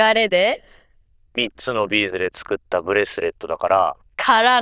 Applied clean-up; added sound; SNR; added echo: neural diffusion model UNIVERSE++.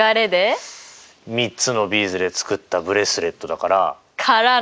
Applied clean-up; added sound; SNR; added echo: none; none; none; none.